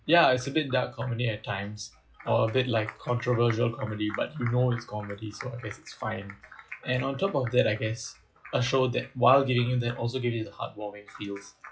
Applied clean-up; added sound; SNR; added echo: classical method log-MMSE.